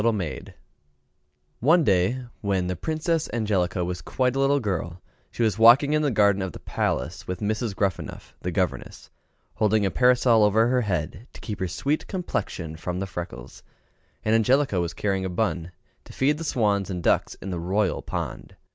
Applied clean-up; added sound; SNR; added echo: none; none; none; none.